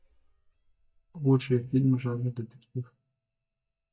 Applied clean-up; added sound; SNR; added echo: neural mask model DeepFilterNet 3.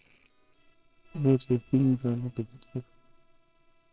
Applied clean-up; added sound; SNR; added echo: neural separator model SepFormer WHAMR!.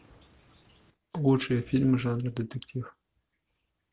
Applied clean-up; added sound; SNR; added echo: none; none; none; none.